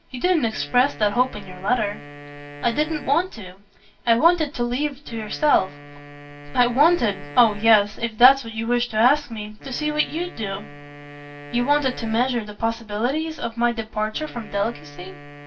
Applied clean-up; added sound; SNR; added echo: none; Wind instrument, woodwind instrument; 18 dB; reverberation time 0.2 s.